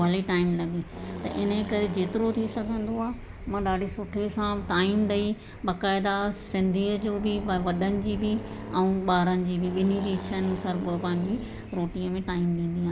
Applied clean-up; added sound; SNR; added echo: none; Accelerating, revving, vroom; 12 dB; none.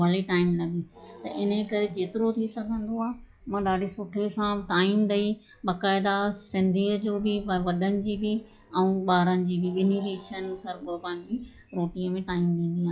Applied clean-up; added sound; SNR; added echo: classical method log-MMSE.